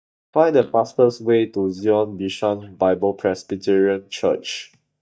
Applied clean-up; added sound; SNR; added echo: neural mask model DeepFilterNet 3.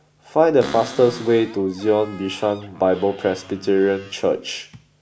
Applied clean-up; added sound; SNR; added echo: none; Cupboard open or close; 18 dB; none.